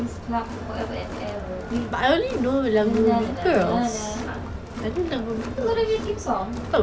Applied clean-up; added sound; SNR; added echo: none; Crowd; 10 dB; none.